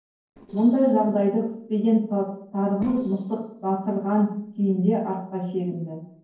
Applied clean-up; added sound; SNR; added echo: neural separator model SepFormer DNS4.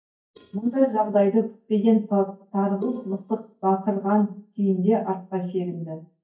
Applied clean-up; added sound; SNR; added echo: neural mask model DeepFilterNet 3.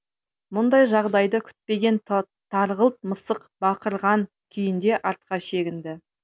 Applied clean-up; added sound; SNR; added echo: none; none; none; none.